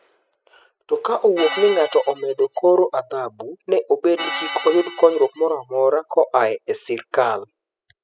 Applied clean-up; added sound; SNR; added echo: classical method spectral subtraction.